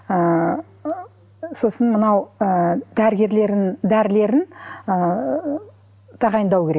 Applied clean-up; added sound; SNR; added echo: none; none; none; none.